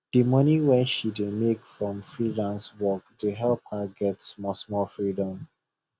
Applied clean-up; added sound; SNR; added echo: none; none; none; none.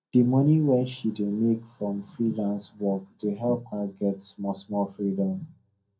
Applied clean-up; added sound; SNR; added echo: none; none; none; reverberation time 0.2 s.